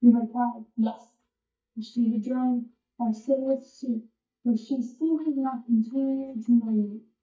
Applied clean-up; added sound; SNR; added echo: neural mask model DeepFilterNet 3.